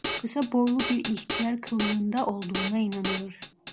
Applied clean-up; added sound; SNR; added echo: none; Drum kit; 0 dB; none.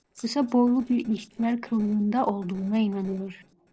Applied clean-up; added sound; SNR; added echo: neural separator model SepFormer DNS4.